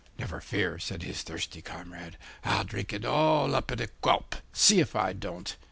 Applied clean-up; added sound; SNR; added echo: none; none; none; none.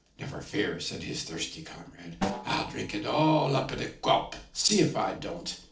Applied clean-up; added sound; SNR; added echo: neural separator model SepFormer DNS4.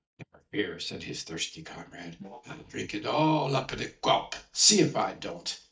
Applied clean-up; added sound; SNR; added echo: neural mask model DeepFilterNet 3.